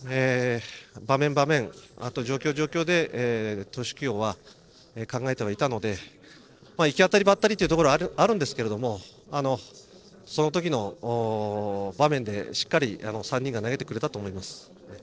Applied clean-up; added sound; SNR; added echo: neural separator model SepFormer DNS4.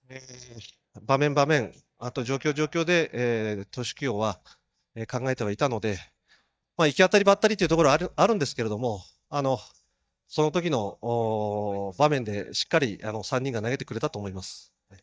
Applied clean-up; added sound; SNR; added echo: neural mask model DeepFilterNet 3.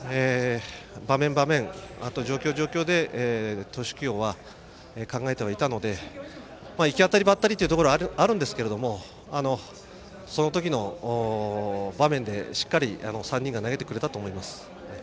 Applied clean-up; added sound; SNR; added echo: none; none; none; none.